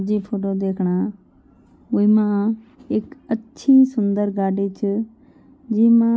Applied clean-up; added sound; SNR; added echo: none; none; none; none.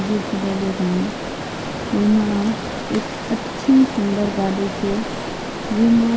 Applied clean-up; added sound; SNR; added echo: none; Stream; 7 dB; none.